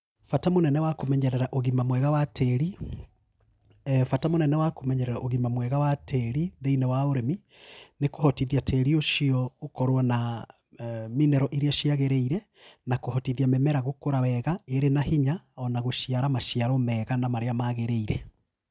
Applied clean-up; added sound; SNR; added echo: none; none; none; none.